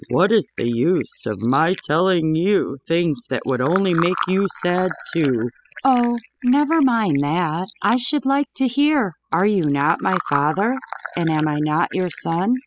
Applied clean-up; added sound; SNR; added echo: classical method spectral subtraction.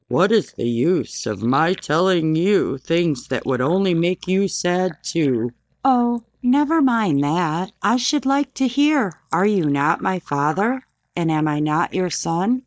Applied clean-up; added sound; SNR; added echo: neural mask model DeepFilterNet 3.